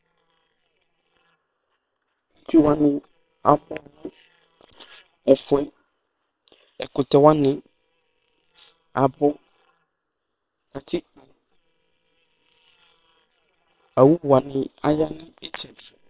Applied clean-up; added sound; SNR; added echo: neural separator model SepFormer WHAM!.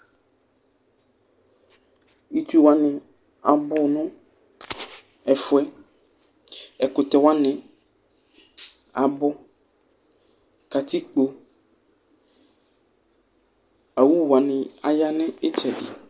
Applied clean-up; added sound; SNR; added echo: none; none; none; none.